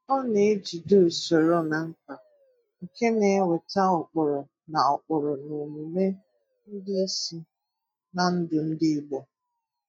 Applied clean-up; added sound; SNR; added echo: neural mask model DeepFilterNet 3.